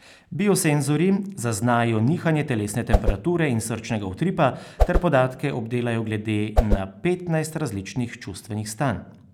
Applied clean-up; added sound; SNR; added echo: none; Whoosh, swoosh, swish; -2 dB; none.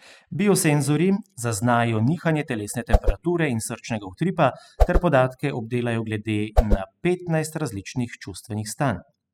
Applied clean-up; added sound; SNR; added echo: classical method spectral subtraction.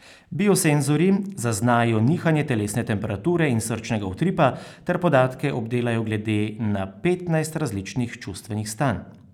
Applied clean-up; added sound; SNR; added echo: none; none; none; none.